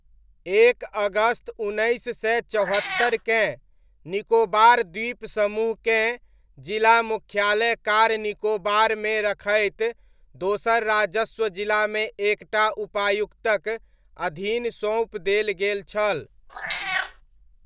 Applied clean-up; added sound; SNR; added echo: none; Meow; 5 dB; none.